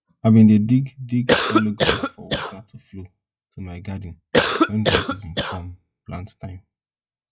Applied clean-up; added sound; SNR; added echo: classical method log-MMSE.